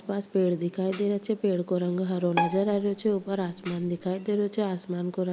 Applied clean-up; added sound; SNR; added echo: none; Bowed string instrument + Tambourine; 7 dB; none.